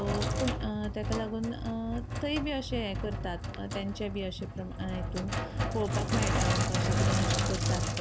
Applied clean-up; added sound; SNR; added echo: none; Sink (filling or washing); -3 dB; none.